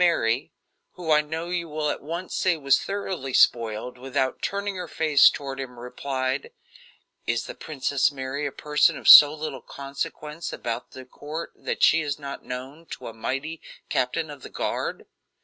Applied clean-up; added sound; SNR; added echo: none; none; none; none.